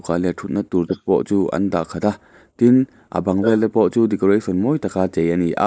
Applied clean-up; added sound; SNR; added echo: neural mask model Resemble Enhance denoiser.